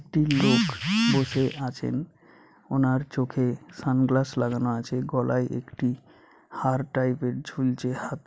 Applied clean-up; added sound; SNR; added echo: none; none; none; none.